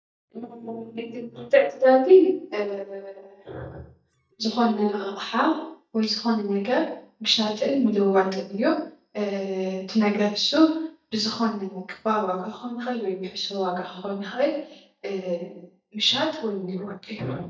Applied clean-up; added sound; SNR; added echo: neural mask model DeepFilterNet 3.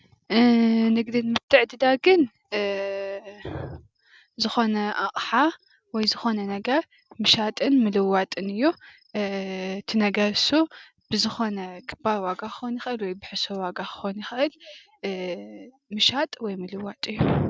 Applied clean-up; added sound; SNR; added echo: none; none; none; none.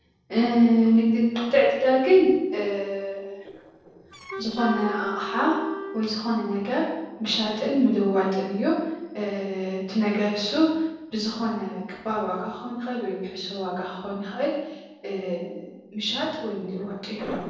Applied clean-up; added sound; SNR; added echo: neural separator model SepFormer DNS4.